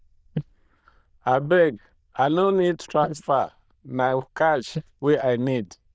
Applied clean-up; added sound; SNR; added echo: neural diffusion model UNIVERSE++.